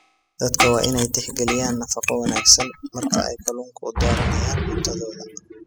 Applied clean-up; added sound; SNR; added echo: classical method spectral subtraction.